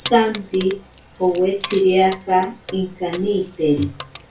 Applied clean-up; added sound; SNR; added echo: none; Keys jangling; 13 dB; reverberation time 0.2 s.